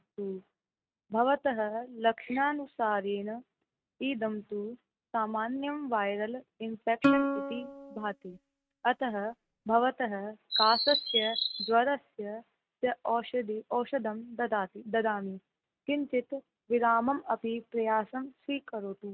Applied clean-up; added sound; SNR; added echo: neural mask model RNNoise.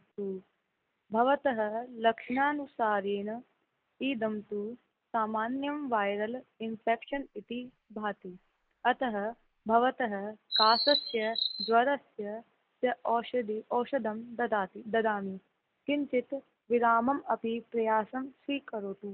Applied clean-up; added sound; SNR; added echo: neural mask model Resemble Enhance denoiser.